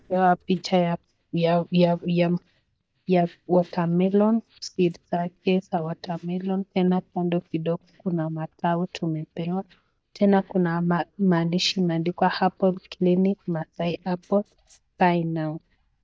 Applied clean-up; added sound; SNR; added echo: neural mask model DeepFilterNet 3.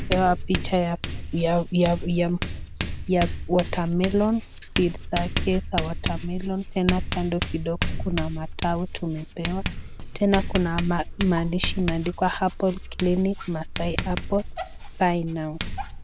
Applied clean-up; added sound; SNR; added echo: none; Writing; 4 dB; none.